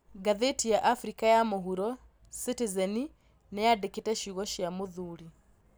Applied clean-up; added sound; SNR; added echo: none; none; none; none.